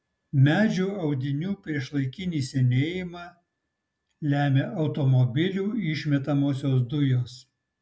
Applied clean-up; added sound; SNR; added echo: none; none; none; none.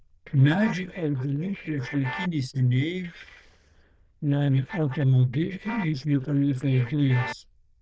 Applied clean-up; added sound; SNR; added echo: neural diffusion model UNIVERSE++.